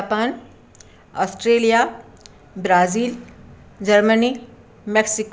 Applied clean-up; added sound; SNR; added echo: none; none; none; none.